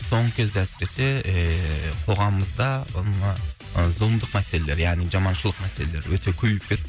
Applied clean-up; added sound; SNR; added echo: none; none; none; none.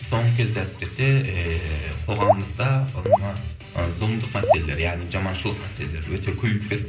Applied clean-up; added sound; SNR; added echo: none; Raindrop / Drip; -1 dB; reverberation time 0.5 s.